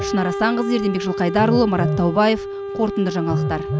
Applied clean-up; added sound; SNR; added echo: none; Wind instrument, woodwind instrument + Telephone; 4 dB; none.